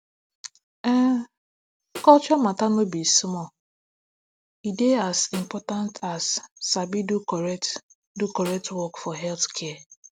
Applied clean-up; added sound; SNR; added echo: none; Snare drum; 19 dB; none.